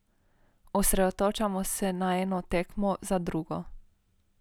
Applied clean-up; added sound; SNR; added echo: none; none; none; none.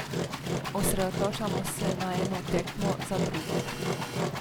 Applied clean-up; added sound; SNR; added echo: none; Engine; -2 dB; none.